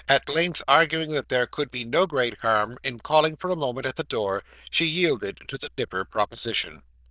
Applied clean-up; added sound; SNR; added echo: neural diffusion model UNIVERSE++.